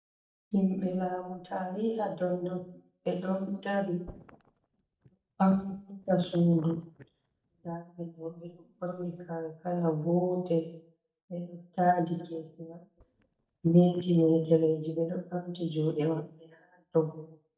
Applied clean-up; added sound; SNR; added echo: neural mask model DeepFilterNet 3.